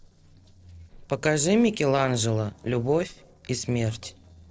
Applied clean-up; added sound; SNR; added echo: neural separator model SepFormer DNS4.